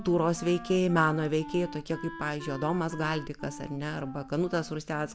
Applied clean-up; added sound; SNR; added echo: none; Wind instrument, woodwind instrument; 15 dB; none.